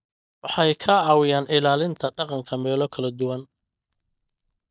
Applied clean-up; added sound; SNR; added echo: neural mask model DeepFilterNet 3.